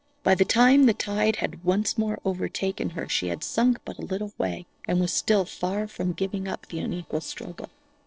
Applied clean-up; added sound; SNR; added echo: neural separator model SepFormer DNS4.